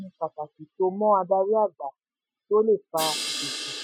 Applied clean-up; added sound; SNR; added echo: classical method Wiener filter.